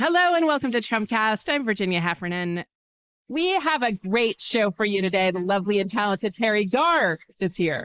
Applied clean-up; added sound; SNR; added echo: neural mask model Resemble Enhance denoiser.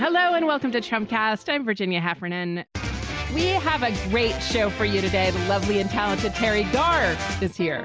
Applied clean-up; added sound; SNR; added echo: none; none; none; none.